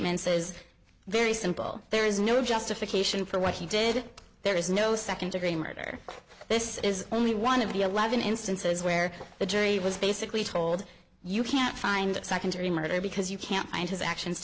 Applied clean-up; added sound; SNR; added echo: none; none; none; none.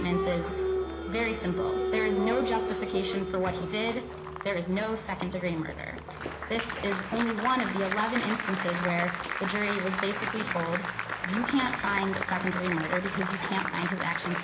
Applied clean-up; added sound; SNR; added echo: none; Applause; 2 dB; reverberation time 0.4 s.